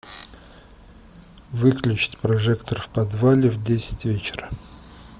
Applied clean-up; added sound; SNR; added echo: none; none; none; none.